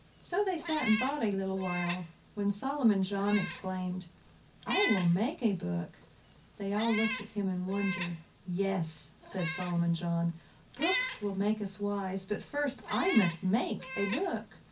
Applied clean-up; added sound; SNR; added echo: none; Meow; 10 dB; reverberation time 0.3 s.